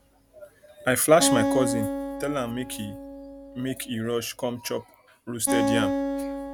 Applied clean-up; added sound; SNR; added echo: none; Acoustic guitar; 2 dB; none.